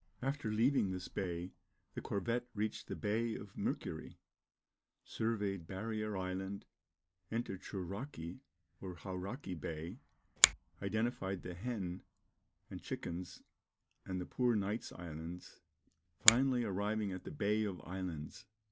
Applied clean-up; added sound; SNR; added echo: none; Finger snapping; -2 dB; none.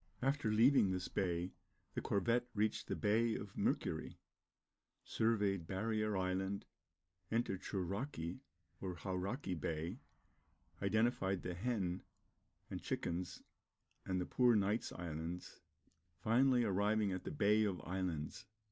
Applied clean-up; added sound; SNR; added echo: none; none; none; none.